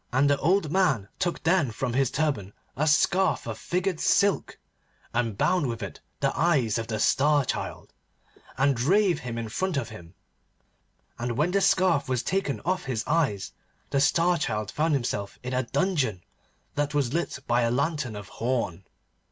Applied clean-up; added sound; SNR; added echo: none; none; none; none.